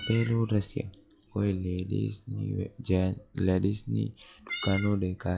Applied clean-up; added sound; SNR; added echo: classical method log-MMSE.